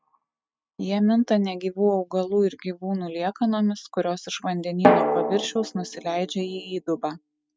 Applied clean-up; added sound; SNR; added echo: neural mask model RNNoise.